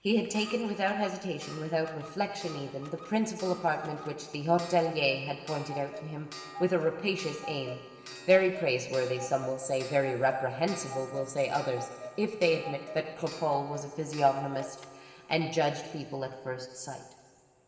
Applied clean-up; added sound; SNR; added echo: none; Clock; 15 dB; reverberation time 1.7 s.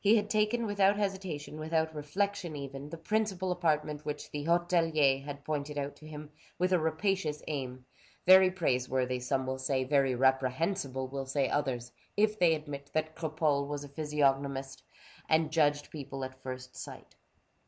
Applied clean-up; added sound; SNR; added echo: none; none; none; none.